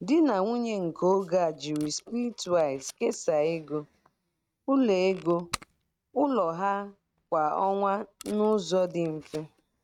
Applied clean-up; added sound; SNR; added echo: neural mask model RNNoise.